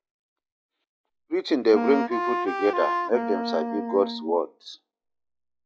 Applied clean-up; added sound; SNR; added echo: classical method log-MMSE.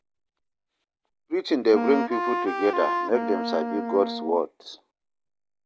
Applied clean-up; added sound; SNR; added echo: none; Wind instrument, woodwind instrument; 2 dB; none.